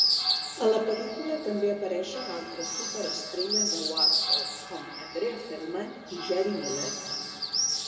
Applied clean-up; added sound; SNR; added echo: none; Bird; -1 dB; reverberation time 1.9 s.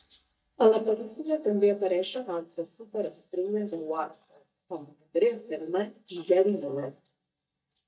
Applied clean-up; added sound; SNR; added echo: neural mask model DeepFilterNet 3.